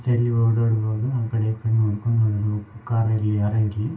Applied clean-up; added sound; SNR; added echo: none; none; none; reverberation time 0.2 s.